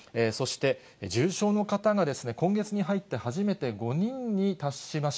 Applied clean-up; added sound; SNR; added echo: none; none; none; none.